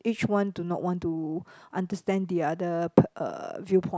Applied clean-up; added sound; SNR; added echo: none; none; none; none.